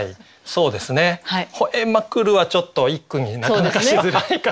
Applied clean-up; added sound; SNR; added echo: none; none; none; none.